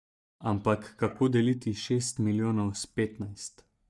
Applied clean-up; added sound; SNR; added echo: neural mask model DeepFilterNet 3.